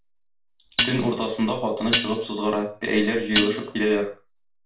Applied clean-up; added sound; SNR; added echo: none; Dishes, pots, and pans; 2 dB; reverberation time 0.3 s.